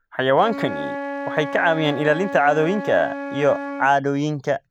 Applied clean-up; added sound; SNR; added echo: none; Wind instrument, woodwind instrument; 9 dB; none.